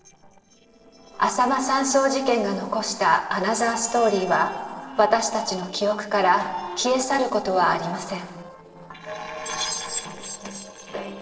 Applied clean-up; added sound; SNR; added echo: neural separator model SepFormer DNS4.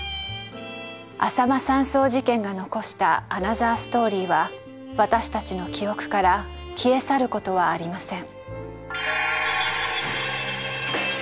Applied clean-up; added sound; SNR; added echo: none; none; none; none.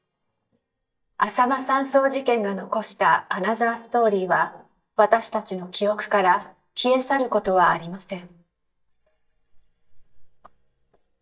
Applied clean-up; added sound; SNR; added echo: neural mask model DeepFilterNet 3.